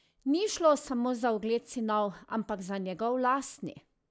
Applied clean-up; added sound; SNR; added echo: none; none; none; none.